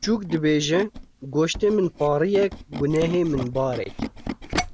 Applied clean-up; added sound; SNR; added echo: none; Tools; 10 dB; none.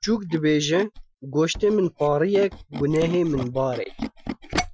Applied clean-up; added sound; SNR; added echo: classical method Wiener filter.